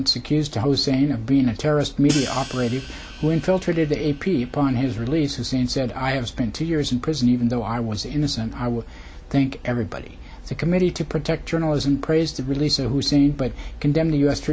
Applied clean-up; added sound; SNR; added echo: none; Hi-hat; 14 dB; none.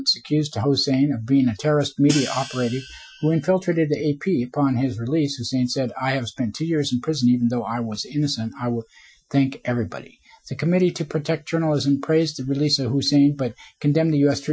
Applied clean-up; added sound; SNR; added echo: classical method Wiener filter.